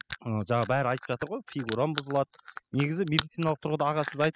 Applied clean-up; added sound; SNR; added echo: classical method spectral subtraction.